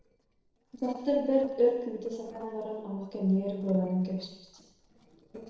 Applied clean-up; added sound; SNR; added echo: neural separator model SepFormer DNS4.